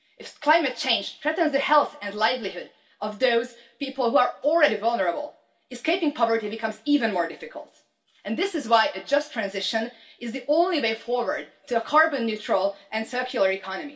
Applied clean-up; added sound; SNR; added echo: none; none; none; reverberation time 0.2 s.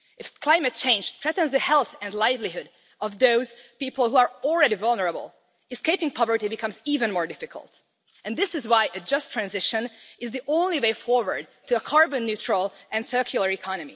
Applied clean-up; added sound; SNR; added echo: none; none; none; none.